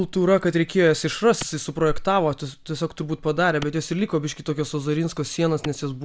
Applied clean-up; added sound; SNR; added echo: none; Clapping; 14 dB; none.